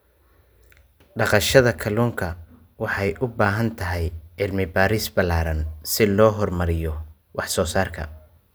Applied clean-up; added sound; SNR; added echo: none; none; none; none.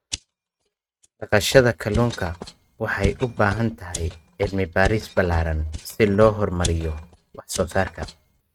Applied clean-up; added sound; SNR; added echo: neural mask model RNNoise.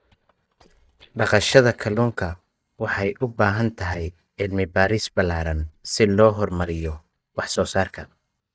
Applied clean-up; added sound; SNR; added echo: neural mask model DeepFilterNet 3.